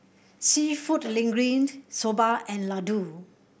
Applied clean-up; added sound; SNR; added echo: none; none; none; none.